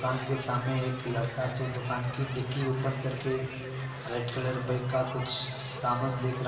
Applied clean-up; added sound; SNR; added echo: none; Crowd; 11 dB; reverberation time 2.4 s.